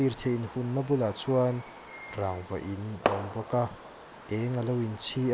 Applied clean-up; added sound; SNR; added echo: none; Fireworks; 10 dB; none.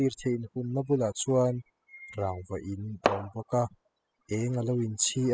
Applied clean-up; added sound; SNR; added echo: classical method spectral subtraction.